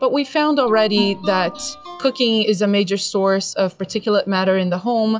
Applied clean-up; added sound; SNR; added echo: classical method WPE with log-MMSE.